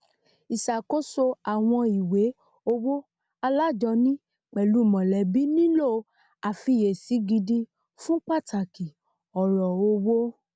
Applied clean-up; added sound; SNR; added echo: none; none; none; none.